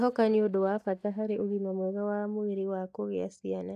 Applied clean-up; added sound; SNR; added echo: neural mask model DeepFilterNet 3.